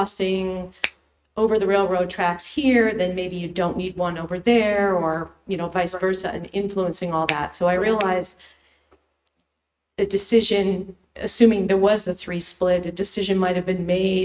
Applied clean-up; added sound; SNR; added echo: neural mask model RNNoise.